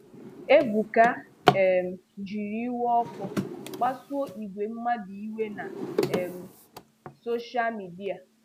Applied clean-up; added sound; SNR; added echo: none; Drawer open or close; 6 dB; none.